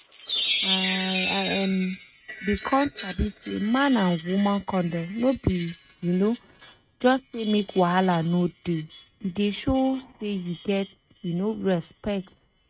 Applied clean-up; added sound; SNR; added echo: neural mask model RNNoise.